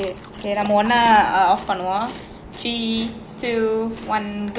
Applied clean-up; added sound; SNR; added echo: none; Chewing, mastication; 18 dB; none.